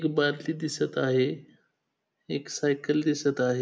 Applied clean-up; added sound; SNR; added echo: none; none; none; none.